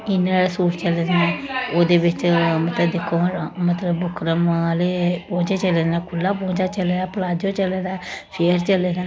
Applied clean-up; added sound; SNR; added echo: none; none; none; none.